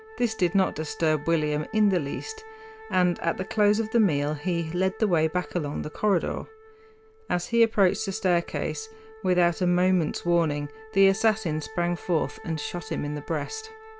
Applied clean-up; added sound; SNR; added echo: none; Wind instrument, woodwind instrument; 19 dB; none.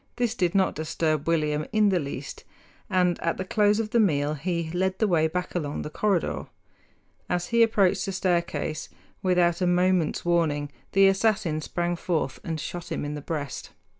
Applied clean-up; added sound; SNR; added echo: none; none; none; none.